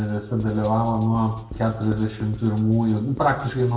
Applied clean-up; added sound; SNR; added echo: none; Writing; 18 dB; reverberation time 0.7 s.